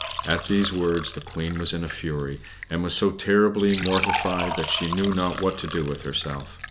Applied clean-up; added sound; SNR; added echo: none; Fill (with liquid) / Trickle, dribble; 7 dB; none.